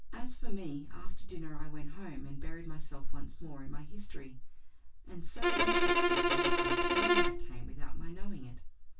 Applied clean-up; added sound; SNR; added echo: none; Bowed string instrument; -1 dB; reverberation time 0.1 s.